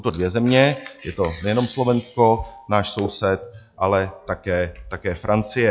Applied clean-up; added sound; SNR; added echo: classical method log-MMSE.